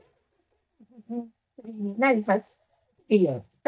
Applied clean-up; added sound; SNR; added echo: neural mask model DeepFilterNet 3.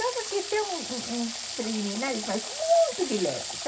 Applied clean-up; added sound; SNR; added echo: none; Water tap, faucet / Water; 6 dB; reverberation time 0.4 s.